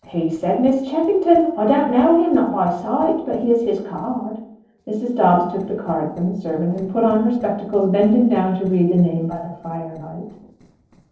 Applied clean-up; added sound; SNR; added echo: neural separator model SepFormer DNS4.